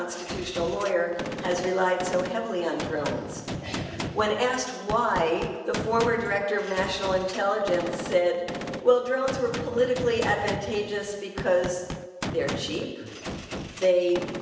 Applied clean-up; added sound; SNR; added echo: none; Gunshot, gunfire; 9 dB; none.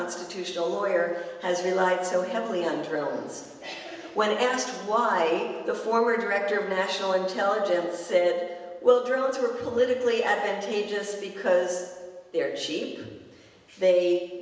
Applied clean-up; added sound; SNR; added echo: none; none; none; none.